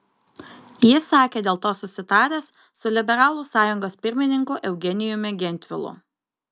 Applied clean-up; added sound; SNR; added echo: none; none; none; none.